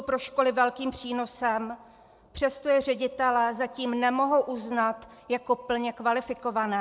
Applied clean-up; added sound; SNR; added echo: none; none; none; none.